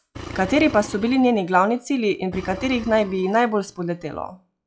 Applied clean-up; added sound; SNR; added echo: classical method log-MMSE.